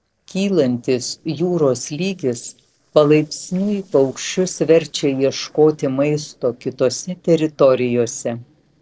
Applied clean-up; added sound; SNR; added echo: neural separator model SepFormer DNS4.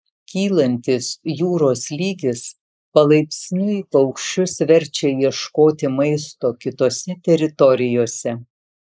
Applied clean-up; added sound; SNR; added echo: neural mask model Resemble Enhance denoiser.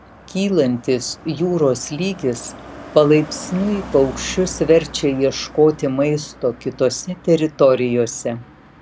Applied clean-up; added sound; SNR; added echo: none; Car passing by; 18 dB; none.